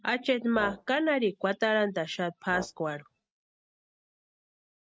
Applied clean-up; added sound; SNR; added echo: neural mask model RNNoise.